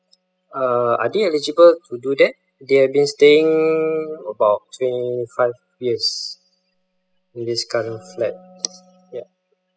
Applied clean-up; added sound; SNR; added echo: classical method spectral subtraction.